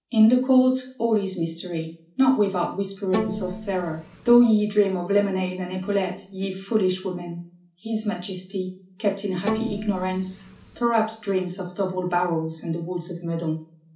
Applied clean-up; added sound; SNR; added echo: none; Bowed string instrument; 7 dB; reverberation time 0.4 s.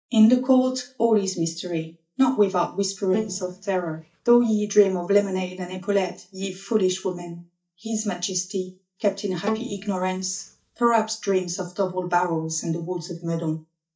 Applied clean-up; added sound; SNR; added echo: neural mask model DeepFilterNet 3.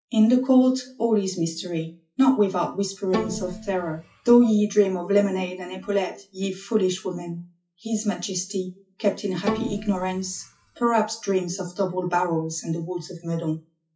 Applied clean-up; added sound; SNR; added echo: classical method WPE with log-MMSE.